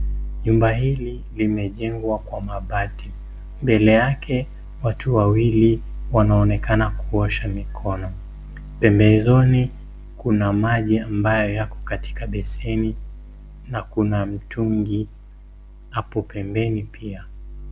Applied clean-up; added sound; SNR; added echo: none; none; none; none.